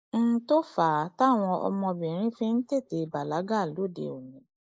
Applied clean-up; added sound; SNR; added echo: neural mask model Resemble Enhance denoiser.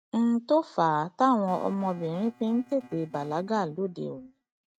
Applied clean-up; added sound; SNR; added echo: neural mask model RNNoise.